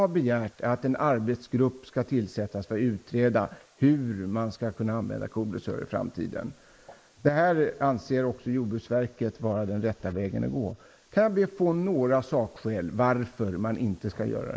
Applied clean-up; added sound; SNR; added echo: neural mask model Resemble Enhance denoiser.